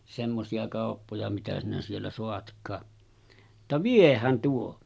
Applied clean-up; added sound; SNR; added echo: none; none; none; none.